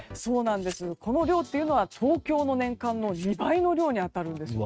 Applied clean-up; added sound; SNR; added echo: neural mask model RNNoise.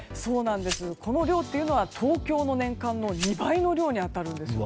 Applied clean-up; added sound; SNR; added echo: none; Glass; 15 dB; none.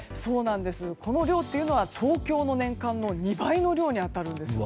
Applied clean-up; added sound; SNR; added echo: none; none; none; none.